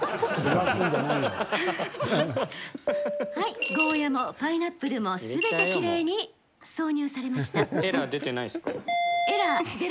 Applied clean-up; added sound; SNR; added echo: none; Coin (dropping) / Glass; 3 dB; none.